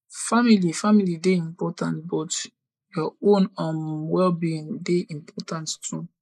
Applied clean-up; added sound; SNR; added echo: neural mask model Resemble Enhance denoiser.